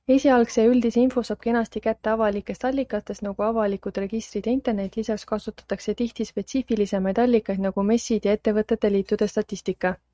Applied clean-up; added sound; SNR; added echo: neural mask model RNNoise.